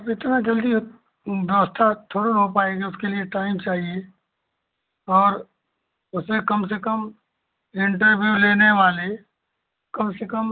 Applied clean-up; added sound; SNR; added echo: none; none; none; none.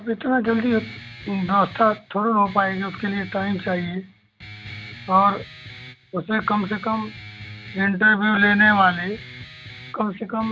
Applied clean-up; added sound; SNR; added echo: none; Guitar; 17 dB; none.